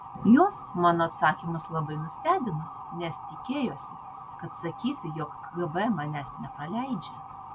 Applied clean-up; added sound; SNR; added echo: none; Motor vehicle (road) / Siren; 13 dB; none.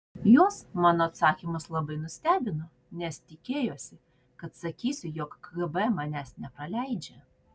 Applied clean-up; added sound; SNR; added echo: none; none; none; none.